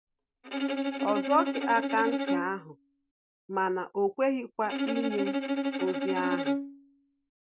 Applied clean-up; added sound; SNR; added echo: none; Bowed string instrument; 0 dB; none.